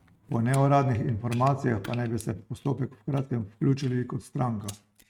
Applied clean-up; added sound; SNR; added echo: neural mask model RNNoise.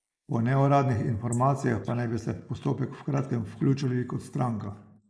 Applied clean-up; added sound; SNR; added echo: neural mask model Resemble Enhance denoiser.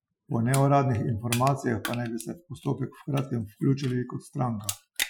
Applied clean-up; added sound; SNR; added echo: classical method Wiener filter.